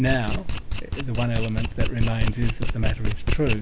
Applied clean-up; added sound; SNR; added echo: none; Domestic sounds, home sounds; -3 dB; none.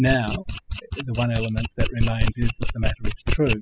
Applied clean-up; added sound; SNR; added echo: classical method spectral subtraction.